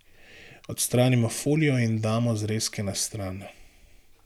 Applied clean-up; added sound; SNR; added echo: none; none; none; none.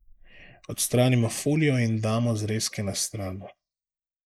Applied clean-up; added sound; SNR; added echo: neural mask model Resemble Enhance denoiser.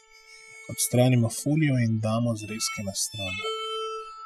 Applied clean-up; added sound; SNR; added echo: classical method spectral subtraction.